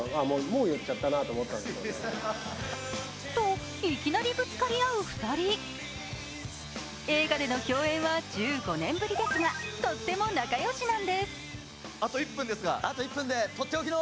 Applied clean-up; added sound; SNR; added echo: none; none; none; none.